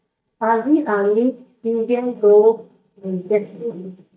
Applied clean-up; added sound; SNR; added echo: neural mask model DeepFilterNet 3.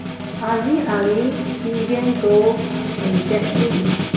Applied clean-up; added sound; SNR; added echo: none; Snare drum; 3 dB; reverberation time 1.2 s.